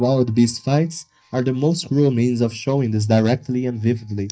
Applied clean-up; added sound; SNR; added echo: neural mask model DeepFilterNet 3.